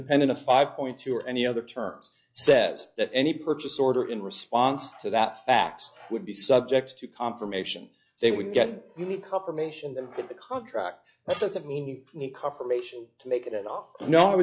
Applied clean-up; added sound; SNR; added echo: classical method log-MMSE.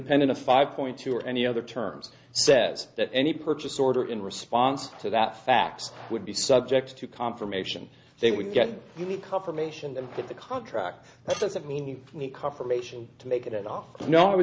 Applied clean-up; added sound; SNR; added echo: none; Tools; 17 dB; none.